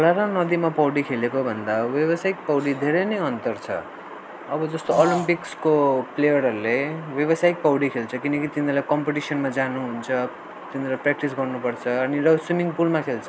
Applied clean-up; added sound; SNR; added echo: none; Fart; 7 dB; none.